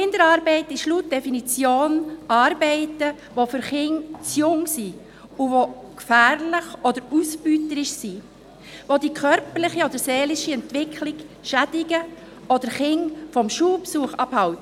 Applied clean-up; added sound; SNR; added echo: none; none; none; none.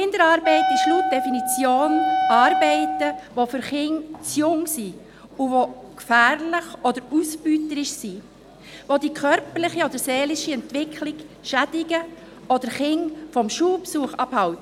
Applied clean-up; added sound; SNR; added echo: none; Wind instrument, woodwind instrument; 0 dB; none.